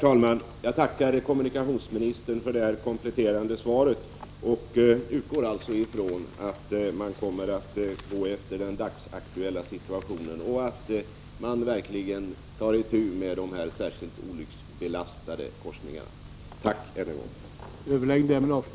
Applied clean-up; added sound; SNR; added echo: none; none; none; none.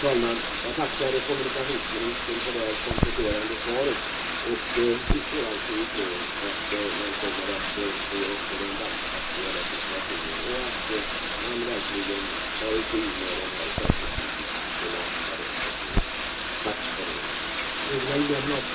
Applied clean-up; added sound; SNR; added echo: none; Bathtub (filling or washing); -2 dB; reverberation time 0.2 s.